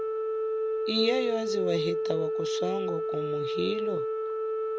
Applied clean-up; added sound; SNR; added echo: none; Organ; -3 dB; none.